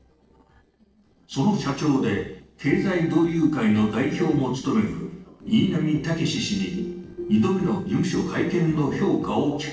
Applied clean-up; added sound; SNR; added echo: neural separator model SepFormer DNS4.